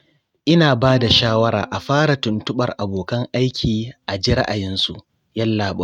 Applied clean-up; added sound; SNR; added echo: neural mask model RNNoise.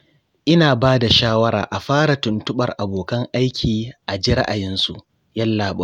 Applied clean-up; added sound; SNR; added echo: none; none; none; none.